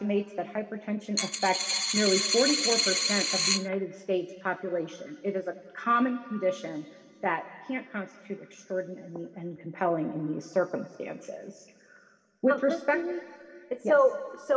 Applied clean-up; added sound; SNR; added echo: none; Coin (dropping); -2 dB; reverberation time 2.5 s.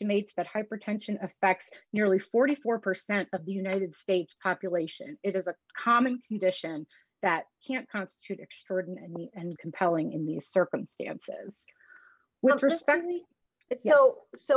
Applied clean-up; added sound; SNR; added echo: none; none; none; none.